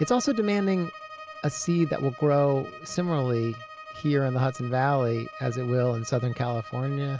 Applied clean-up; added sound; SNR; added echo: none; Bowed string instrument; 16 dB; none.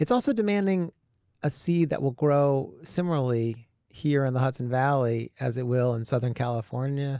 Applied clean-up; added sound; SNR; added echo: none; none; none; none.